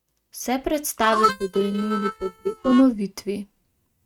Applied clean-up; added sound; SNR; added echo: neural mask model RNNoise.